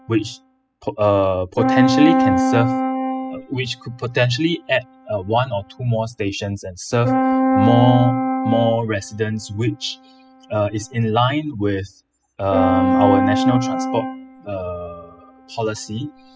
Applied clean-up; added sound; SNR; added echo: classical method spectral subtraction.